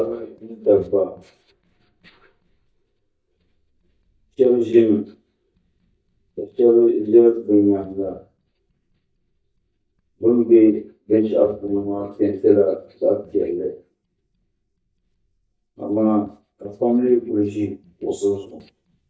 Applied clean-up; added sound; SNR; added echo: neural mask model DeepFilterNet 3.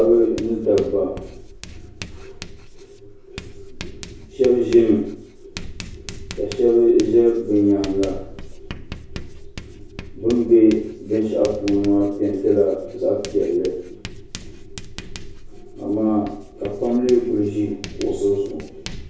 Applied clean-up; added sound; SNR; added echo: none; Writing; 15 dB; reverberation time 0.6 s.